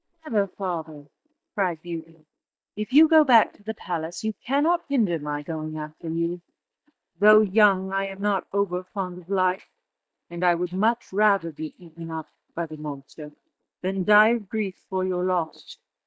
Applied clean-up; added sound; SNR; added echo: neural mask model DeepFilterNet 3.